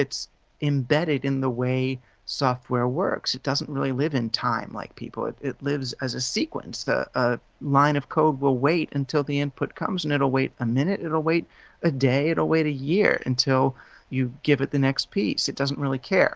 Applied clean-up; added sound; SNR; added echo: none; none; none; none.